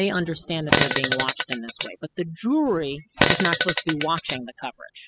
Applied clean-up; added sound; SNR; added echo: classical method spectral subtraction.